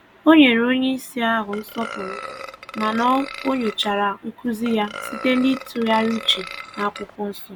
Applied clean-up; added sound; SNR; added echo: none; Burping, eructation; 13 dB; none.